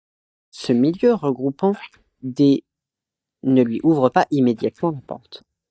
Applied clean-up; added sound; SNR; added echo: neural mask model DeepFilterNet 3.